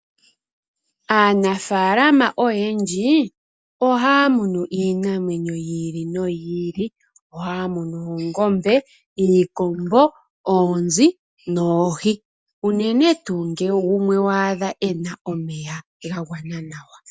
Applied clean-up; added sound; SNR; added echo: none; none; none; none.